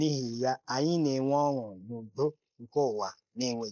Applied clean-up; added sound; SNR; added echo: neural mask model Resemble Enhance denoiser.